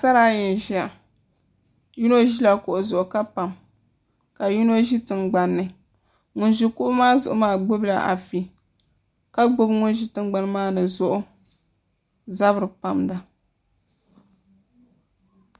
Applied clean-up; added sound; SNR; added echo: none; none; none; none.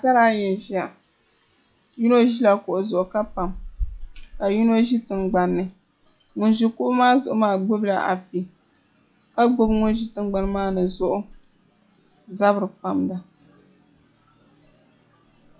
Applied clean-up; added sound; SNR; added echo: classical method log-MMSE.